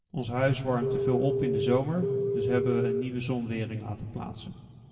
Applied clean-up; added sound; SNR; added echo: none; Telephone; -2 dB; reverberation time 1.9 s.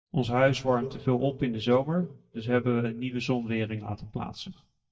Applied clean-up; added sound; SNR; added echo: neural mask model DeepFilterNet 3.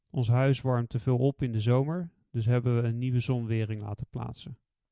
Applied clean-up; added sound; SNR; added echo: none; none; none; none.